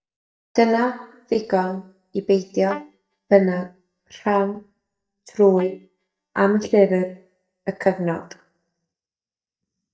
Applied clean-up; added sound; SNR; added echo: neural mask model DeepFilterNet 3.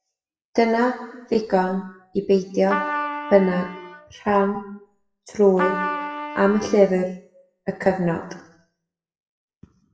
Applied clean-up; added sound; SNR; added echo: classical method WPE with log-MMSE.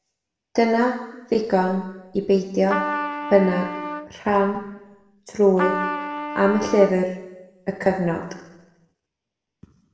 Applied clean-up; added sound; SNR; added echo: none; Trumpet; 6 dB; reverberation time 0.9 s.